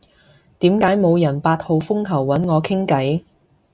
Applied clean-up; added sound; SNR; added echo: none; none; none; none.